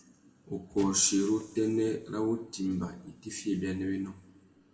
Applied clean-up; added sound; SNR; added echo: none; Squeak / Wood; 19 dB; reverberation time 1.4 s.